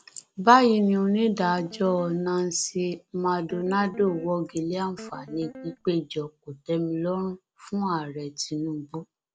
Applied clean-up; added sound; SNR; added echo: none; Guitar; 17 dB; none.